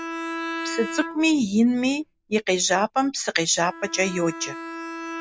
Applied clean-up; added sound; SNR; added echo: none; Bowed string instrument; 11 dB; none.